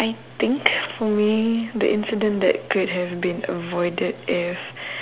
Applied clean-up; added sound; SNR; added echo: none; none; none; none.